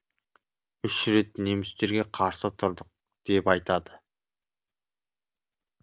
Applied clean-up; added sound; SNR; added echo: none; none; none; none.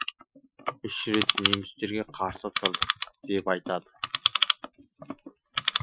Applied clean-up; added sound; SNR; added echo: classical method Wiener filter.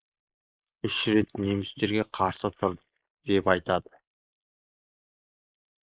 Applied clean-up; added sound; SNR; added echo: neural mask model Resemble Enhance denoiser.